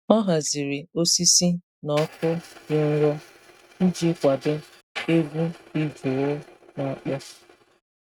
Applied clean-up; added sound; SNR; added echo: neural mask model RNNoise.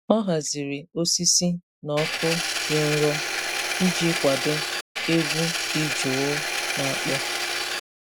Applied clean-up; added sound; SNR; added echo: none; Engine; 1 dB; none.